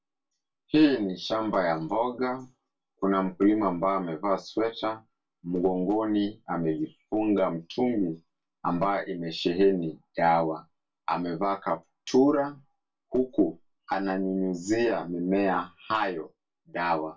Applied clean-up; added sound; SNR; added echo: none; none; none; reverberation time 0.2 s.